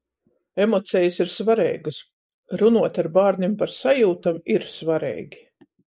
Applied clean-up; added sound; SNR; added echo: neural mask model Resemble Enhance denoiser.